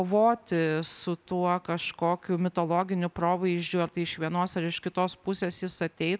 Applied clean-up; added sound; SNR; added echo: none; none; none; none.